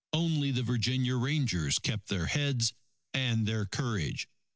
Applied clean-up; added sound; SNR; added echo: none; none; none; none.